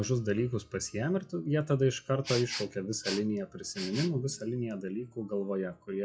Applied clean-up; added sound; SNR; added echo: classical method WPE with log-MMSE.